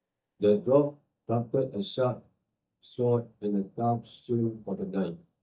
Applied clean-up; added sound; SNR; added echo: neural mask model DeepFilterNet 3.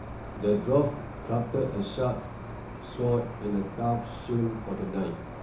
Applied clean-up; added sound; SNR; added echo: none; Cricket; 10 dB; reverberation time 0.8 s.